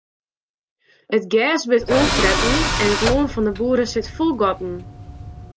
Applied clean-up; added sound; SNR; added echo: none; Tools; 2 dB; none.